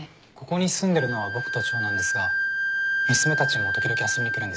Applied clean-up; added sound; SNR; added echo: none; Wind instrument, woodwind instrument; -2 dB; none.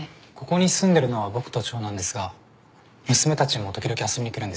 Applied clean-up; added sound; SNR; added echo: none; none; none; none.